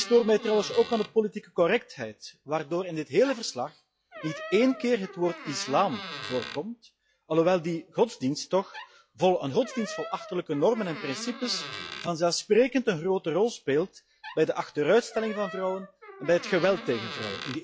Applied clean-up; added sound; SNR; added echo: classical method log-MMSE.